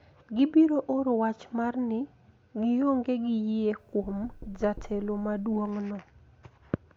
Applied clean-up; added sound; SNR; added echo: none; Knock; 17 dB; none.